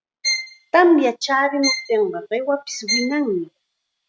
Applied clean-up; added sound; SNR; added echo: none; Bowed string instrument; 8 dB; none.